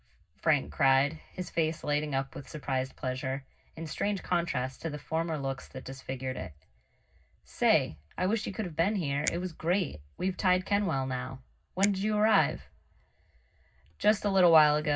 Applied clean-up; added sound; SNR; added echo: none; Finger snapping; 14 dB; reverberation time 0.4 s.